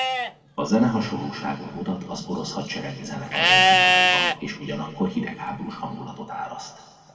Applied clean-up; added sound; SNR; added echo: none; Livestock, farm animals, working animals; -3 dB; reverberation time 1.9 s.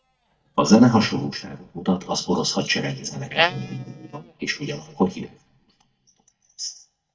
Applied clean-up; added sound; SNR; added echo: neural mask model DeepFilterNet 3.